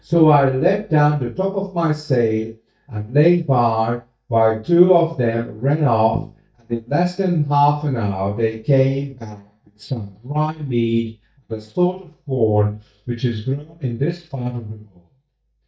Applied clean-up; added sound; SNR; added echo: neural mask model DeepFilterNet 3.